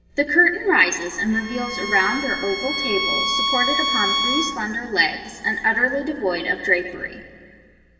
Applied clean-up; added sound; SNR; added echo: none; Bowed string instrument; 1 dB; reverberation time 2.4 s.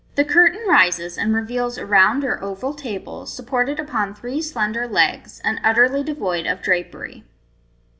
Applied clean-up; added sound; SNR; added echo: none; none; none; none.